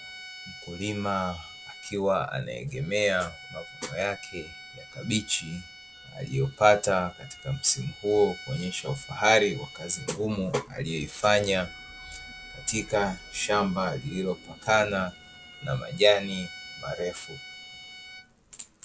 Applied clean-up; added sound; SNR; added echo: none; Bowed string instrument; 17 dB; none.